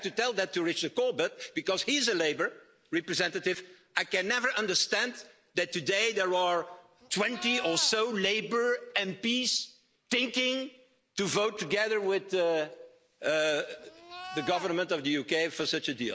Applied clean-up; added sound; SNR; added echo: none; Livestock, farm animals, working animals; 13 dB; none.